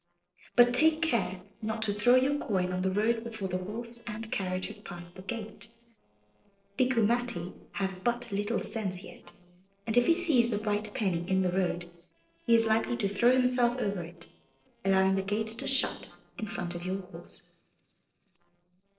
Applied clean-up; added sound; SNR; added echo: neural separator model SepFormer DNS4.